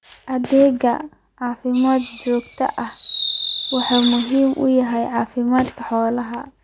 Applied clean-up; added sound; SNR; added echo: none; Fireworks; 2 dB; none.